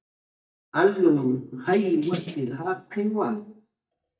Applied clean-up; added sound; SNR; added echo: neural mask model DeepFilterNet 3.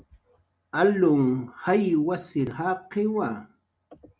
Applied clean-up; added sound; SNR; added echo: none; none; none; none.